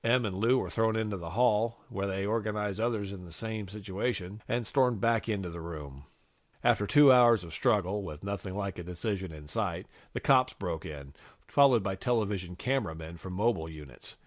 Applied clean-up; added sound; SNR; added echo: none; none; none; none.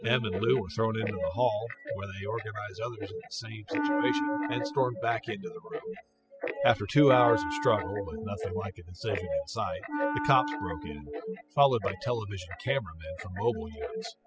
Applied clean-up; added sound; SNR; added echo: classical method spectral subtraction.